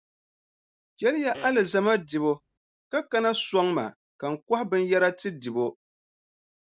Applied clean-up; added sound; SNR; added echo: none; Fart; 19 dB; none.